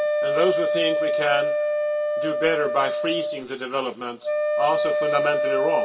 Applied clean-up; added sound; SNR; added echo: none; Wind instrument, woodwind instrument; -3 dB; reverberation time 0.2 s.